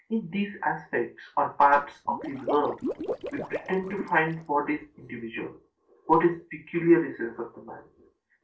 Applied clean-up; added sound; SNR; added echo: neural separator model SepFormer DNS4.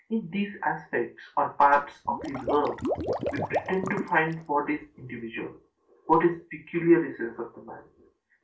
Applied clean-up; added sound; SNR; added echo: none; Water / Liquid; 6 dB; reverberation time 0.2 s.